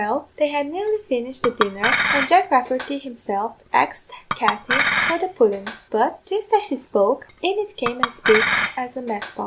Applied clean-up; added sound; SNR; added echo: none; Chink, clink; 3 dB; none.